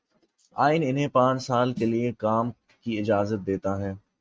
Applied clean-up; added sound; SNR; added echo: neural mask model RNNoise.